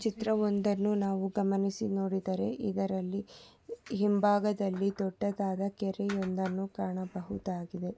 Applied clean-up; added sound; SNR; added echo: none; none; none; none.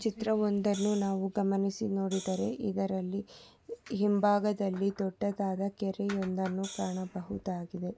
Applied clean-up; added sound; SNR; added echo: none; Hi-hat; 17 dB; none.